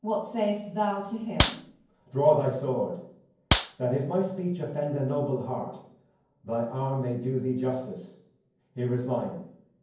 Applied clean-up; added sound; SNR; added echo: none; Clapping; -5 dB; reverberation time 0.9 s.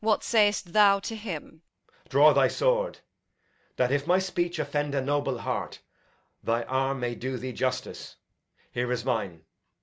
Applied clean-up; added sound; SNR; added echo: none; none; none; none.